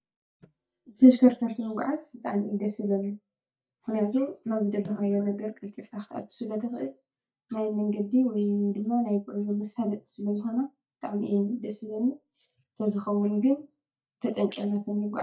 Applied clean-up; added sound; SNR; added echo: neural mask model DeepFilterNet 3.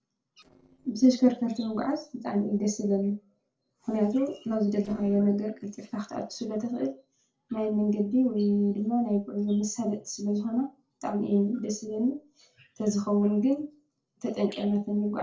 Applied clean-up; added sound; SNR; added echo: neural separator model SepFormer DNS4.